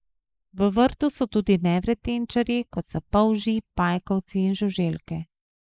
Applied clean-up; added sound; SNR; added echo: neural mask model Resemble Enhance denoiser.